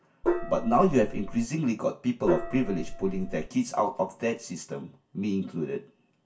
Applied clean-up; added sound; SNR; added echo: none; Gong; 3 dB; reverberation time 0.2 s.